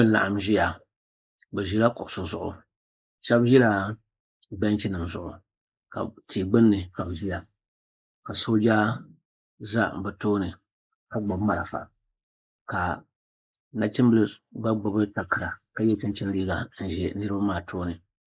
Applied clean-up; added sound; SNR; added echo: neural mask model Resemble Enhance denoiser.